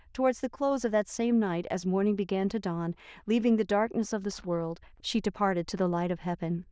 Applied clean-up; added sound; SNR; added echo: neural diffusion model UNIVERSE++.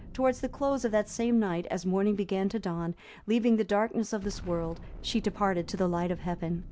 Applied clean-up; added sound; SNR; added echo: none; Explosion; 16 dB; none.